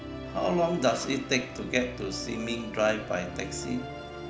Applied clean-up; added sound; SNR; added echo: none; Musical instrument; 9 dB; none.